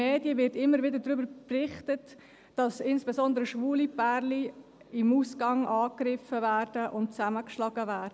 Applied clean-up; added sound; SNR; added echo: none; none; none; none.